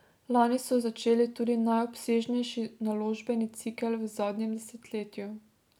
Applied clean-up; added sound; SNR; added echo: none; none; none; none.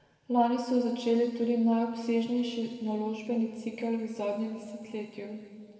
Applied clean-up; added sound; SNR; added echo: none; none; none; reverberation time 2.2 s.